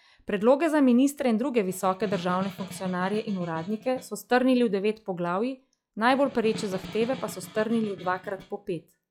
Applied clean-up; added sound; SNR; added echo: classical method log-MMSE.